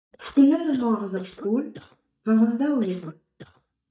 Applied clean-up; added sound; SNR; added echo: neural mask model DeepFilterNet 3.